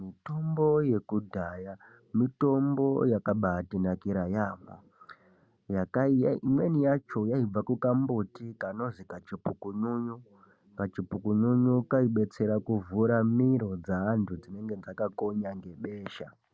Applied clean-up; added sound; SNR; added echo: none; none; none; none.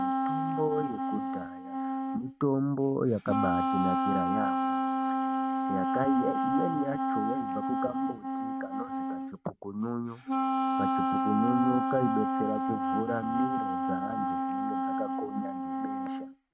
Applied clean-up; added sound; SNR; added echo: neural mask model RNNoise.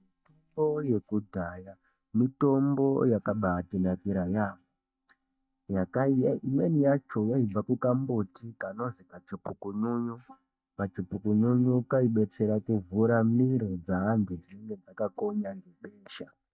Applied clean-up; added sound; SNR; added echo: neural mask model DeepFilterNet 3.